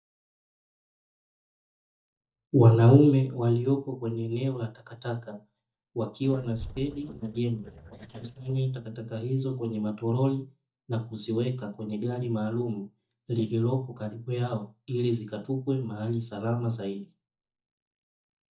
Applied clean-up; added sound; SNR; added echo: neural mask model DeepFilterNet 3.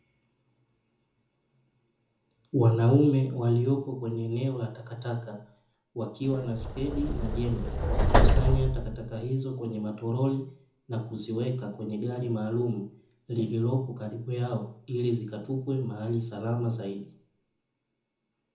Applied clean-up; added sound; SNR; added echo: none; Subway, metro, underground; -5 dB; reverberation time 0.6 s.